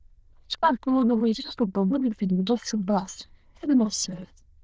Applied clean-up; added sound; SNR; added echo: neural diffusion model UNIVERSE++.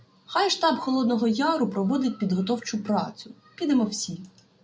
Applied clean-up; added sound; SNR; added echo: none; none; none; none.